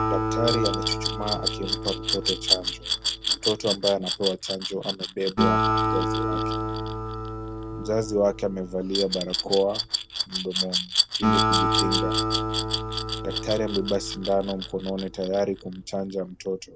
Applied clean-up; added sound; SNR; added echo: none; Glass + Acoustic guitar; -2 dB; none.